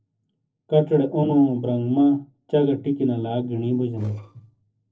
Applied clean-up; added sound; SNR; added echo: neural separator model SepFormer DNS4.